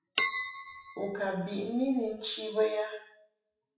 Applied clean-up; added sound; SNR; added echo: classical method WPE with log-MMSE.